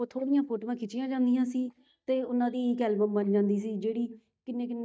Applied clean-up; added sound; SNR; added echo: neural mask model DeepFilterNet 3.